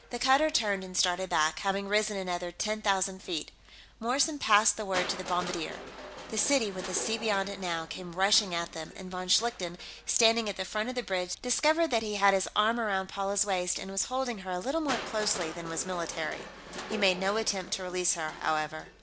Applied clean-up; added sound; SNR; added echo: none; Crushing; 15 dB; none.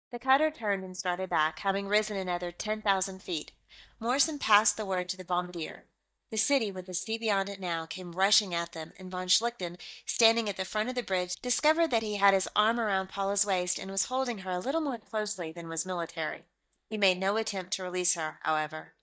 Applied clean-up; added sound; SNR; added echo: neural mask model DeepFilterNet 3.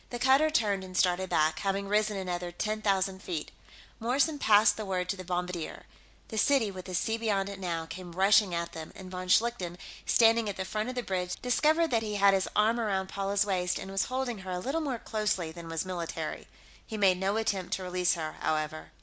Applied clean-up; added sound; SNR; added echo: none; none; none; none.